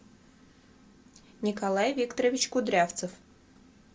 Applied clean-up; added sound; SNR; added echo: none; none; none; none.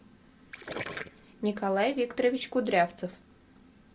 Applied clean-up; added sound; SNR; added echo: none; Gurgling; 15 dB; none.